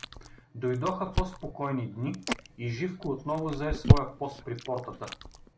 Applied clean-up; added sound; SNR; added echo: none; Chewing, mastication; -2 dB; none.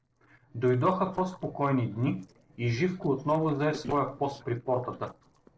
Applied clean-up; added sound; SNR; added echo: neural separator model SepFormer DNS4.